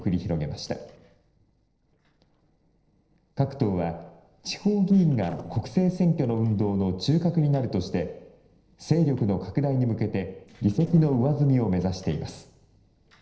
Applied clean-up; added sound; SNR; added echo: neural separator model SepFormer DNS4.